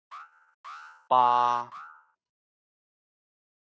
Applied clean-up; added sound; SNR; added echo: neural mask model RNNoise.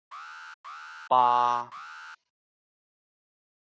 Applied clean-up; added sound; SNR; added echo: none; Alarm; 16 dB; none.